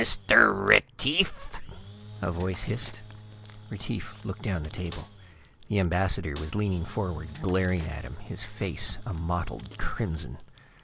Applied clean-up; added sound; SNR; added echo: none; Snare drum + Engine / Drill; 17 dB; none.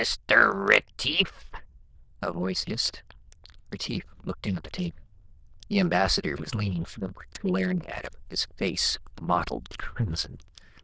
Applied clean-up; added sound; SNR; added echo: neural diffusion model UNIVERSE++.